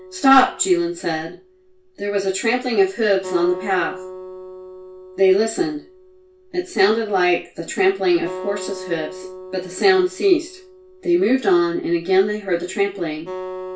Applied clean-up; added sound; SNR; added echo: none; Acoustic guitar; 16 dB; reverberation time 0.2 s.